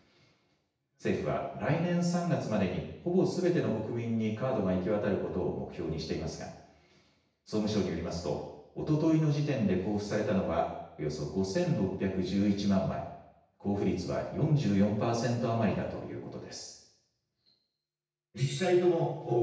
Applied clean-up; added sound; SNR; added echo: none; none; none; reverberation time 0.9 s.